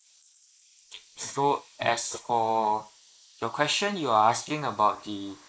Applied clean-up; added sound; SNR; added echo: neural mask model Resemble Enhance denoiser.